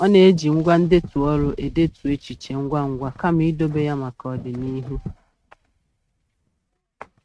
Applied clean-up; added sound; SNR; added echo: neural mask model RNNoise.